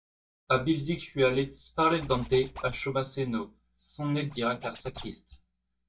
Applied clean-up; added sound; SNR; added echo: neural mask model DeepFilterNet 3.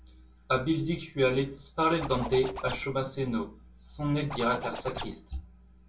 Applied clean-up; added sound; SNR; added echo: none; Zipper (clothing); 10 dB; reverberation time 0.2 s.